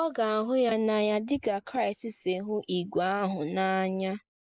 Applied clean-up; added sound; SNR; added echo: neural mask model Resemble Enhance denoiser.